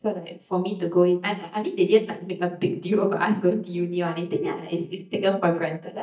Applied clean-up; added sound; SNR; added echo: neural mask model DeepFilterNet 3.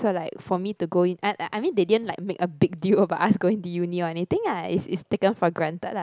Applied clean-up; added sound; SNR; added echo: none; none; none; none.